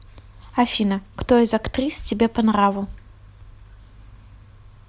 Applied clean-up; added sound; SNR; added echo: none; none; none; none.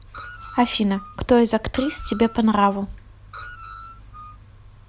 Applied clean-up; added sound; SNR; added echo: none; Screech; 18 dB; none.